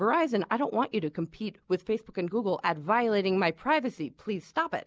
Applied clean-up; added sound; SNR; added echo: none; none; none; none.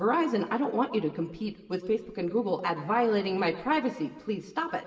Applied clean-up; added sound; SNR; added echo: none; none; none; reverberation time 1.0 s.